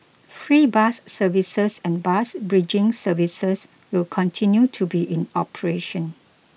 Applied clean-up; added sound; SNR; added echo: none; none; none; none.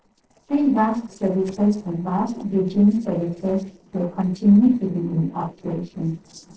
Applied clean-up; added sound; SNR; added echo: neural separator model SepFormer DNS4.